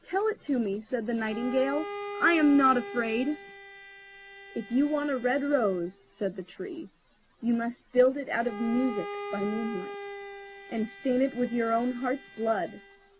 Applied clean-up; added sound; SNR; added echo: none; Bowed string instrument; 13 dB; none.